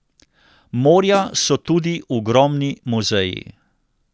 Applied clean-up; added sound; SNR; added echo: none; Snare drum; 17 dB; none.